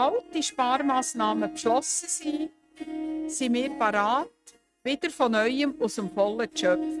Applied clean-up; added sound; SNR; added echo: neural mask model RNNoise.